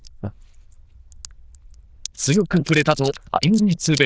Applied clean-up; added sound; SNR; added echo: neural diffusion model UNIVERSE++.